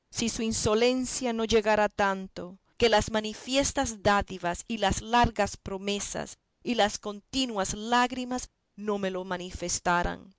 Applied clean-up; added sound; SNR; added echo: none; none; none; none.